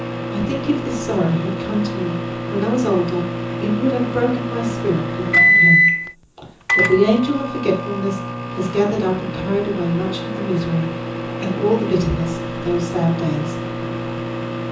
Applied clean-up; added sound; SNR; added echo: none; Microwave oven; 0 dB; reverberation time 0.6 s.